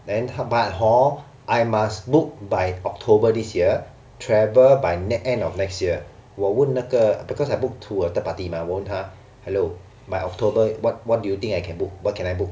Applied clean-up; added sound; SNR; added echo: none; none; none; none.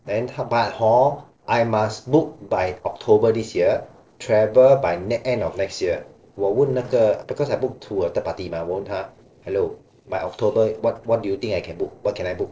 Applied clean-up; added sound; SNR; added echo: neural separator model SepFormer DNS4.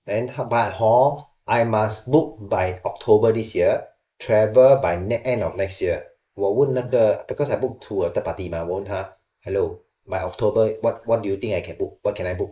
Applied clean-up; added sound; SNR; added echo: neural mask model Resemble Enhance denoiser.